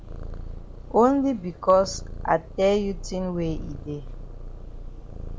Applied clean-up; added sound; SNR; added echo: none; Purr; 10 dB; none.